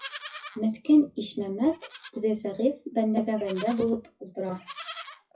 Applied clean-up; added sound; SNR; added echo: classical method WPE with log-MMSE.